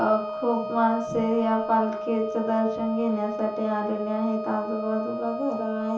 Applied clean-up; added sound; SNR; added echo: none; Wind instrument, woodwind instrument; 7 dB; reverberation time 0.6 s.